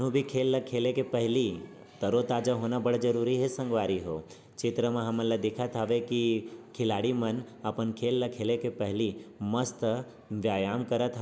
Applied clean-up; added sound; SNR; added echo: none; none; none; none.